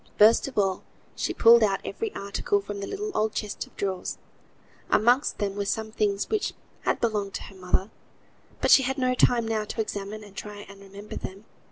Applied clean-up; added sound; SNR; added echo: none; none; none; none.